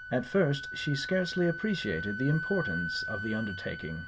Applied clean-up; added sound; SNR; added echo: none; Wind instrument, woodwind instrument; 7 dB; none.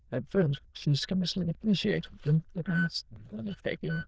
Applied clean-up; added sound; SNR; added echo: neural diffusion model UNIVERSE++.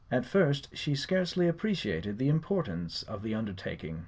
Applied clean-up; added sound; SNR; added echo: none; none; none; none.